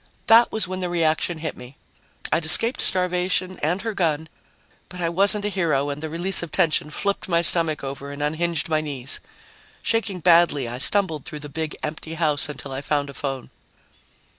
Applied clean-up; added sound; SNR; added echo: none; none; none; none.